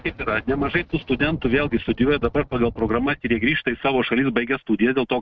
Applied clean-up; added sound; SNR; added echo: neural mask model RNNoise.